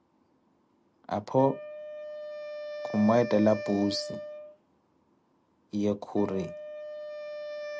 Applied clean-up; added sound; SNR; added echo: none; Wind instrument, woodwind instrument; 10 dB; none.